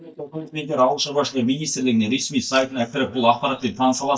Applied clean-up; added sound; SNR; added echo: neural mask model DeepFilterNet 3.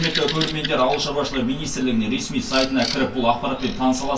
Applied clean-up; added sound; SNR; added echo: none; Bird vocalization, bird call, bird song; 10 dB; reverberation time 0.1 s.